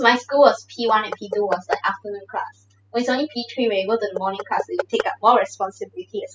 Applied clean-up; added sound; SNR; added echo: classical method spectral subtraction.